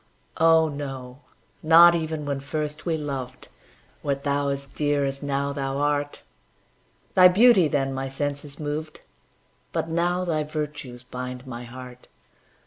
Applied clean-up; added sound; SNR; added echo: none; none; none; none.